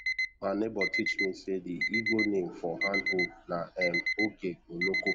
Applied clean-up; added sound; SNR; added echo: none; Alarm; 0 dB; none.